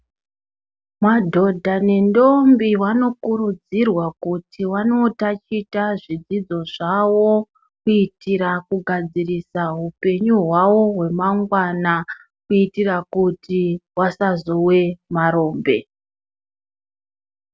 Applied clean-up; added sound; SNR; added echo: none; none; none; none.